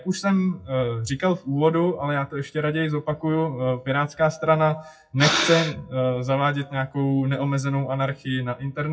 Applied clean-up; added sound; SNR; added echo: classical method WPE with log-MMSE.